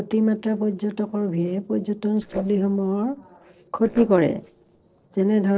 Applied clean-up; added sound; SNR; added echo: neural separator model SepFormer DNS4.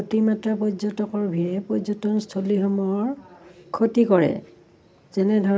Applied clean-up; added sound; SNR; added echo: none; none; none; none.